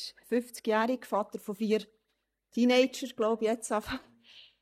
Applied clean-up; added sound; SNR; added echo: neural mask model DeepFilterNet 3.